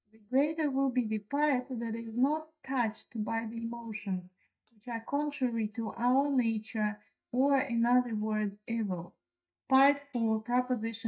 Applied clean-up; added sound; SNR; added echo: neural mask model DeepFilterNet 3.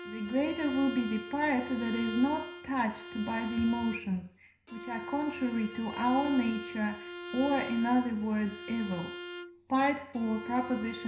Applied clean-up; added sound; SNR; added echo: none; Bowed string instrument; 11 dB; reverberation time 0.5 s.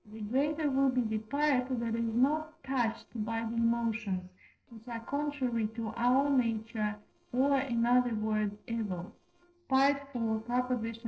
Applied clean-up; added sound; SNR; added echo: neural separator model SepFormer DNS4.